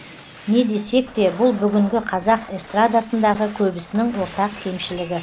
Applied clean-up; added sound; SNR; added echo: none; Shatter; 17 dB; none.